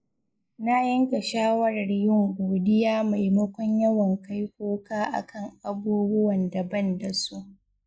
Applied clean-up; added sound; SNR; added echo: neural mask model Resemble Enhance denoiser.